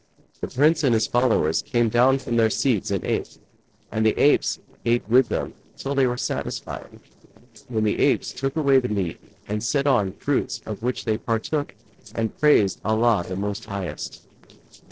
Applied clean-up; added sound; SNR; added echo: neural separator model SepFormer DNS4.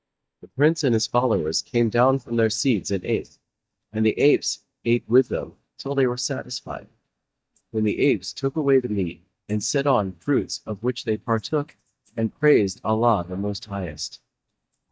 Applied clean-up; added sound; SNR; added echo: neural mask model DeepFilterNet 3.